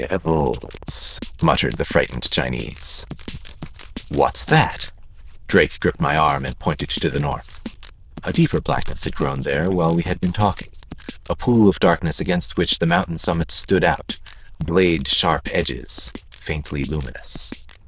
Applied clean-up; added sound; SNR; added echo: neural diffusion model UNIVERSE++.